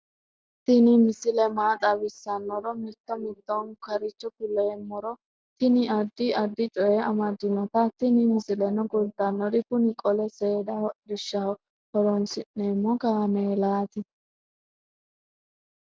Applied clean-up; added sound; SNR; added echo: none; none; none; none.